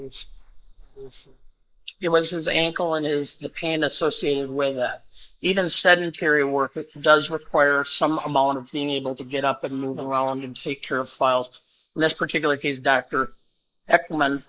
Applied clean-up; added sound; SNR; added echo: neural mask model Resemble Enhance denoiser.